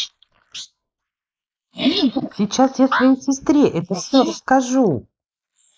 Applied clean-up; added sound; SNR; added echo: neural mask model Resemble Enhance denoiser.